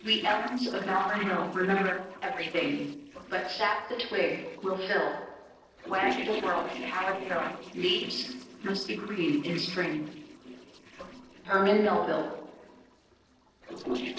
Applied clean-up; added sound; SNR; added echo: neural separator model SepFormer DNS4.